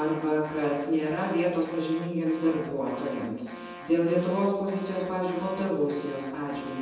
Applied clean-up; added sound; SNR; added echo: none; Alarm; 16 dB; reverberation time 1.1 s.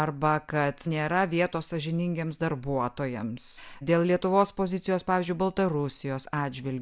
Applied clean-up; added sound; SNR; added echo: none; none; none; none.